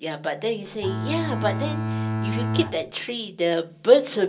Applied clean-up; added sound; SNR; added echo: none; Bowed string instrument; 2 dB; reverberation time 0.2 s.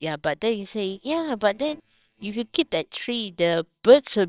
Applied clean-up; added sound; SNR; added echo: neural separator model SepFormer WHAMR!.